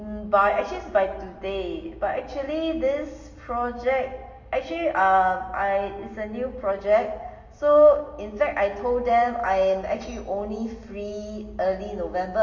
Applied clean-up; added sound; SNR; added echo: none; none; none; reverberation time 1.0 s.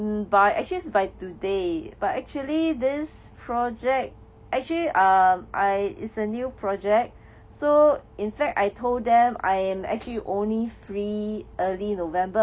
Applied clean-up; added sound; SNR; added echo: none; none; none; none.